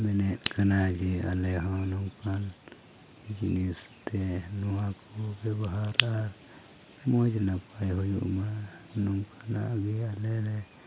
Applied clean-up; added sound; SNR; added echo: none; none; none; none.